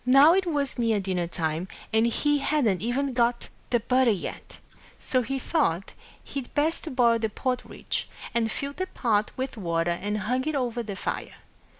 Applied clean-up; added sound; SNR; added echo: neural mask model Resemble Enhance denoiser.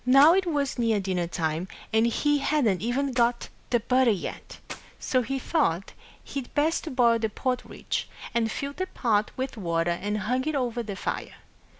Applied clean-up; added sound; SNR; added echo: none; Clapping; 15 dB; none.